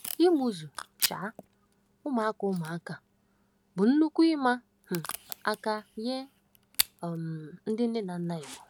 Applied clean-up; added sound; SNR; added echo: none; Packing tape, duct tape / Tearing; 10 dB; none.